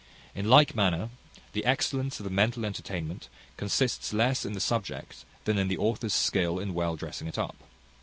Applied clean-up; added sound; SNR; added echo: none; none; none; none.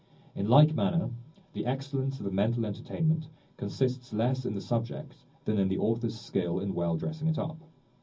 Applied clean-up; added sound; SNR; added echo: none; none; none; reverberation time 0.4 s.